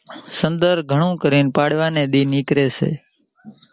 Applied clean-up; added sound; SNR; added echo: none; none; none; none.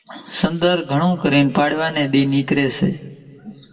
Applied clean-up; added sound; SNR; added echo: none; none; none; reverberation time 1.5 s.